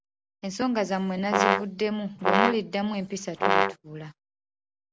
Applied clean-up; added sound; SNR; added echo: none; Brass instrument; -4 dB; none.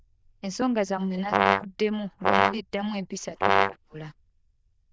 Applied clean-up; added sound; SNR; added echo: neural diffusion model UNIVERSE++.